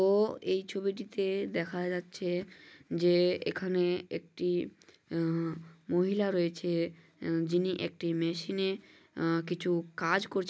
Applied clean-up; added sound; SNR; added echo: none; none; none; none.